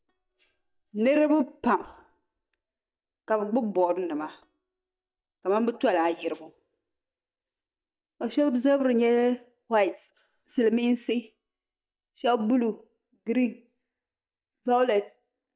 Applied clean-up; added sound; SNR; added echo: neural mask model DeepFilterNet 3.